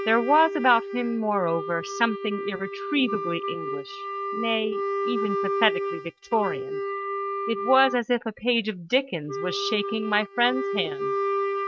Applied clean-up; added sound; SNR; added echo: neural mask model RNNoise.